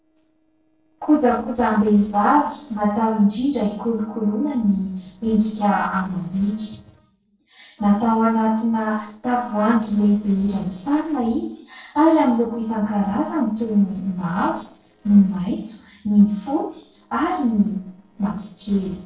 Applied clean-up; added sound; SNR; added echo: neural separator model SepFormer DNS4.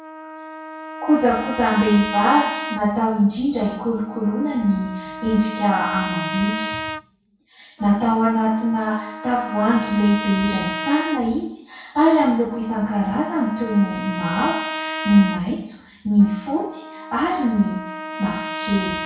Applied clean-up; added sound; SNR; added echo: none; Trumpet; 10 dB; reverberation time 0.6 s.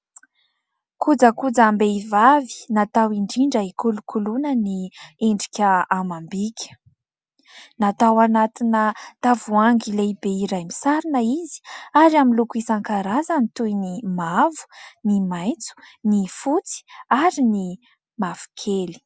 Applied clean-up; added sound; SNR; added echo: none; none; none; none.